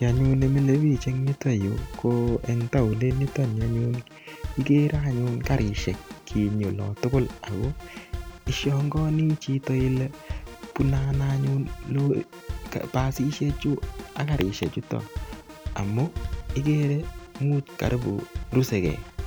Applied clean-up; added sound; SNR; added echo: none; Drum kit; 10 dB; none.